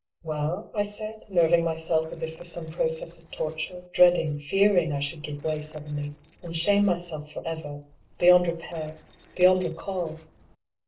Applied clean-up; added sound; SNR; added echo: neural separator model SepFormer DNS4.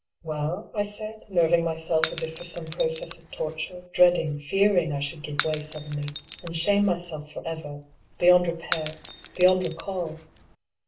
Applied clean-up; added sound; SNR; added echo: none; Shatter / Crushing; 14 dB; reverberation time 0.3 s.